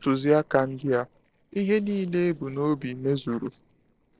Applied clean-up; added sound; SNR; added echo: neural separator model SepFormer DNS4.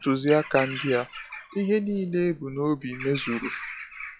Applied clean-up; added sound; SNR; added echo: classical method log-MMSE.